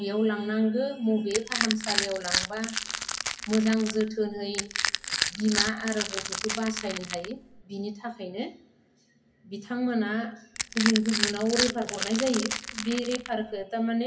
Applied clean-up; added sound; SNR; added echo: none; Crushing; 2 dB; reverberation time 0.3 s.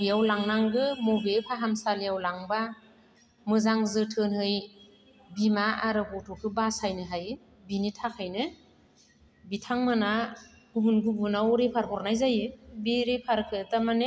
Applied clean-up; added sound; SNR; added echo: none; none; none; none.